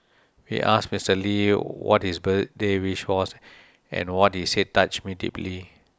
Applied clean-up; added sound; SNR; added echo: none; none; none; none.